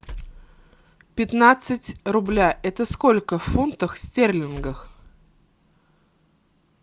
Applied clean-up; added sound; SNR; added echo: none; Tools; 19 dB; none.